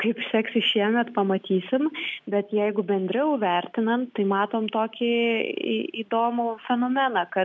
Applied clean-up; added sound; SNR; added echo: none; none; none; none.